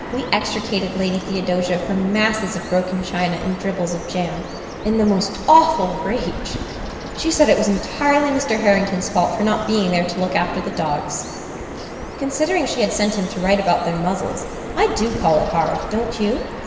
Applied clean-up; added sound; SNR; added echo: none; Bird vocalization, bird call, bird song; 10 dB; reverberation time 2.8 s.